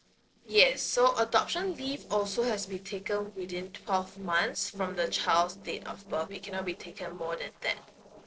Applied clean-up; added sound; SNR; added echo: neural separator model SepFormer DNS4.